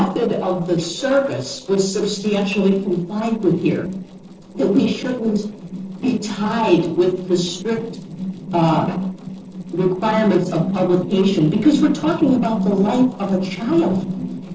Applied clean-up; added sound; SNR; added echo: neural separator model SepFormer DNS4.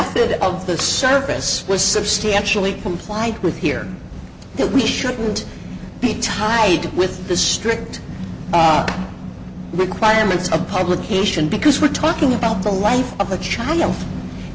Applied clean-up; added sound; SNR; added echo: none; none; none; none.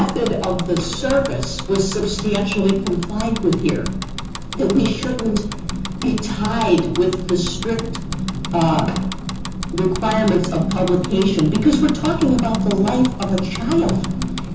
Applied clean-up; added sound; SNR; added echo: none; Bicycle; 10 dB; reverberation time 0.6 s.